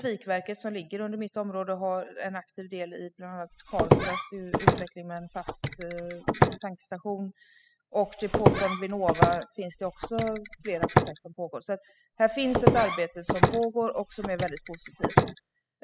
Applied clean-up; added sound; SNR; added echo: classical method spectral subtraction.